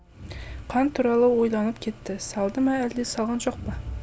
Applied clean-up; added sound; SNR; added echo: none; Crowd; 15 dB; none.